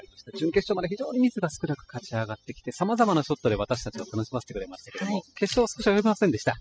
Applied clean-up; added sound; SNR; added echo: classical method spectral subtraction.